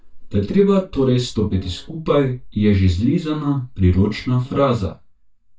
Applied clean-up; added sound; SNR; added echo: neural mask model DeepFilterNet 3.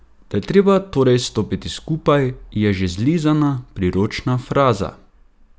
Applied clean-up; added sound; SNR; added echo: none; none; none; none.